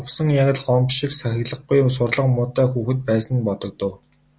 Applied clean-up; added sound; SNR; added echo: none; none; none; none.